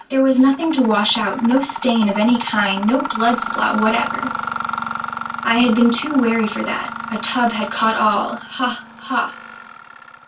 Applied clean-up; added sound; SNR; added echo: none; Mechanisms; 9 dB; reverberation time 0.1 s.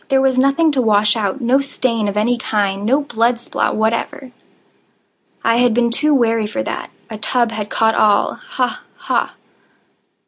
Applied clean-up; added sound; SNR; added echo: none; none; none; none.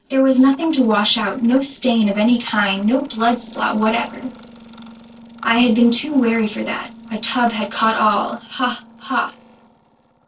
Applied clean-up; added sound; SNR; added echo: neural separator model SepFormer DNS4.